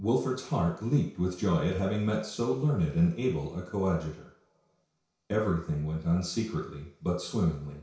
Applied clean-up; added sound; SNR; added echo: none; none; none; reverberation time 0.6 s.